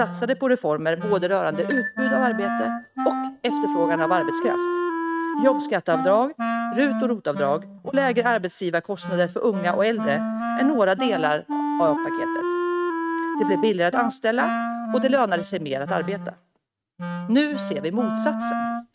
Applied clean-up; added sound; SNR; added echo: neural mask model RNNoise.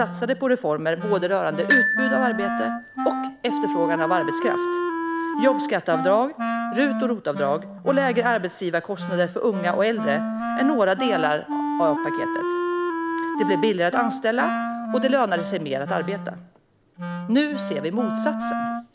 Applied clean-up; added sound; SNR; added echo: none; Glockenspiel + Wind instrument, woodwind instrument; 3 dB; none.